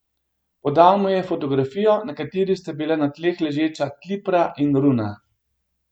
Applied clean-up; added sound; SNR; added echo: none; none; none; none.